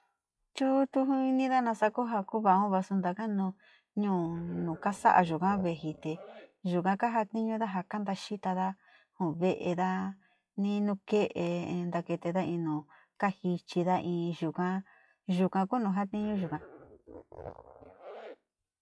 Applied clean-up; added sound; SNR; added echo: classical method log-MMSE.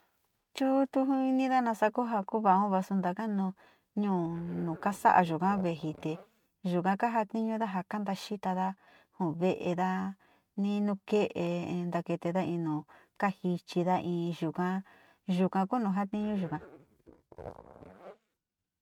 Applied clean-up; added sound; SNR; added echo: neural mask model RNNoise.